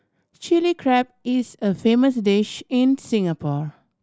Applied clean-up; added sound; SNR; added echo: none; none; none; none.